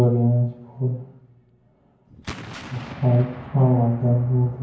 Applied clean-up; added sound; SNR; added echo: none; Explosion; 18 dB; reverberation time 0.9 s.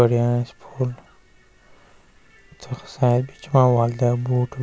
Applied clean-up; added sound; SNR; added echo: none; none; none; none.